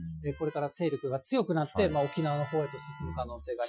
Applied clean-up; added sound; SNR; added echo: classical method Wiener filter.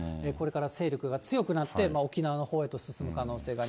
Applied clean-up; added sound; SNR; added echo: none; none; none; none.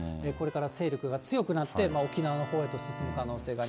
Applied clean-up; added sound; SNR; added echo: none; Keyboard (musical); 13 dB; none.